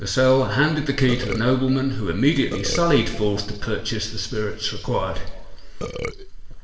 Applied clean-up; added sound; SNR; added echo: none; Burping, eructation; 9 dB; reverberation time 0.9 s.